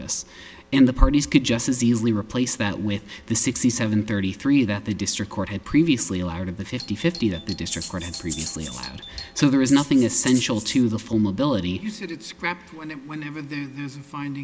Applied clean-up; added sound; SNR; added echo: none; Doorbell + Rattle (instrument); 14 dB; none.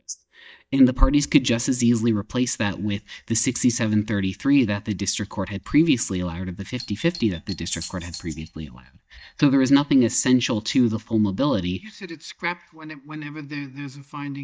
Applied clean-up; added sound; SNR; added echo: neural mask model DeepFilterNet 3.